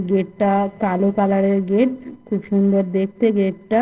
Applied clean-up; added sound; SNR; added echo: neural separator model SepFormer DNS4.